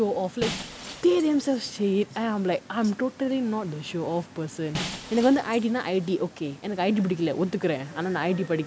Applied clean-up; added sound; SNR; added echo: none; Shatter; 15 dB; none.